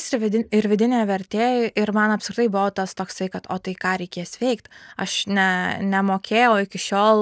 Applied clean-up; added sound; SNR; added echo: neural mask model Resemble Enhance denoiser.